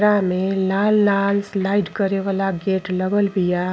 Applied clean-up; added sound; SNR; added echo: none; none; none; none.